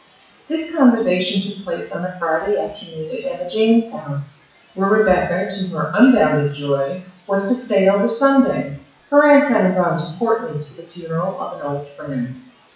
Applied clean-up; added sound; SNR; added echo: classical method WPE with log-MMSE.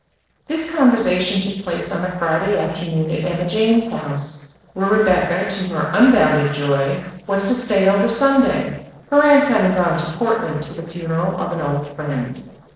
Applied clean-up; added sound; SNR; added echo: neural separator model SepFormer DNS4.